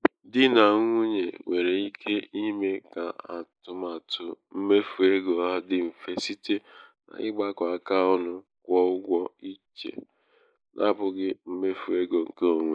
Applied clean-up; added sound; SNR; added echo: neural mask model Resemble Enhance denoiser.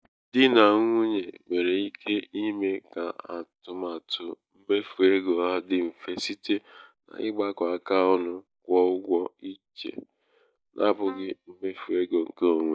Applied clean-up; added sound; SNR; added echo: neural mask model DeepFilterNet 3.